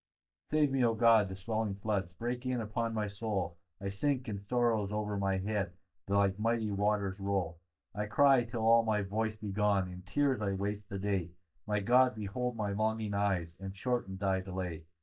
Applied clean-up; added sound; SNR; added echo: neural mask model DeepFilterNet 3.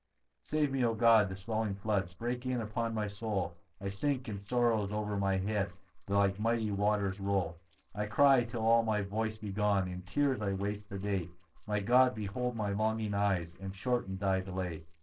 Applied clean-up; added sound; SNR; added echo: neural separator model SepFormer DNS4.